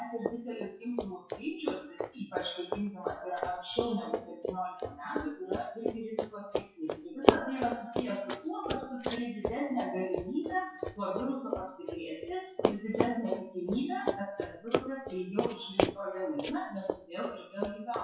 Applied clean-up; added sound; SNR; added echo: classical method WPE with log-MMSE.